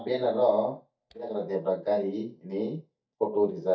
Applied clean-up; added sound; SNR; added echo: neural mask model DeepFilterNet 3.